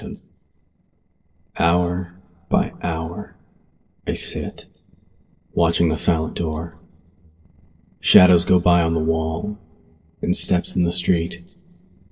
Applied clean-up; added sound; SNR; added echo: neural separator model SepFormer DNS4.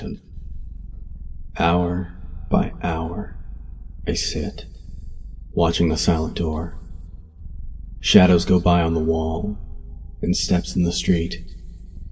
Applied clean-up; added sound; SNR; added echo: none; Purr; 11 dB; reverberation time 1.3 s.